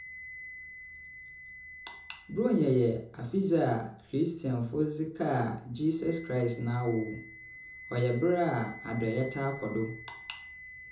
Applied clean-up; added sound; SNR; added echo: none; Wind instrument, woodwind instrument; 17 dB; reverberation time 0.5 s.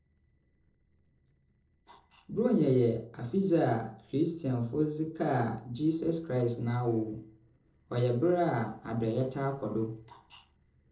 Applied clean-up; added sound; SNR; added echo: neural separator model SepFormer DNS4.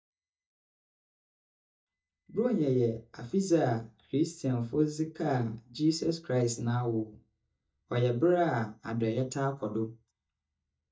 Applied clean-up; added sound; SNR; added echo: neural mask model DeepFilterNet 3.